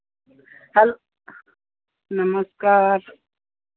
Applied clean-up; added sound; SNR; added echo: none; none; none; none.